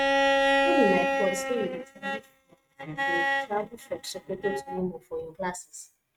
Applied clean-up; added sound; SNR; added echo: neural mask model RNNoise.